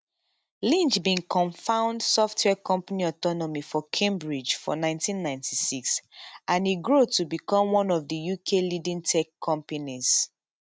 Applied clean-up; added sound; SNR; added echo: none; none; none; none.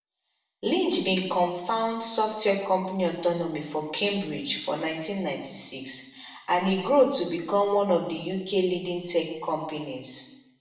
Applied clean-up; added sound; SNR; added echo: none; none; none; reverberation time 0.9 s.